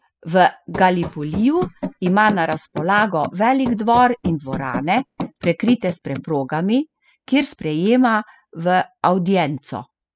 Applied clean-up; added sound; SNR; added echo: classical method spectral subtraction.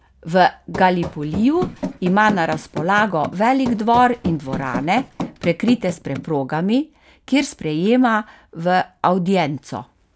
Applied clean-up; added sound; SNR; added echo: none; Run; 11 dB; none.